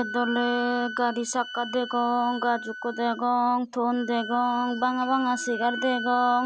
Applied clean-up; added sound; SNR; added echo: none; Wind instrument, woodwind instrument; 11 dB; none.